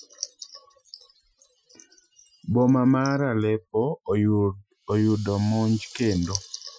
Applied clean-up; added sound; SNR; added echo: classical method Wiener filter.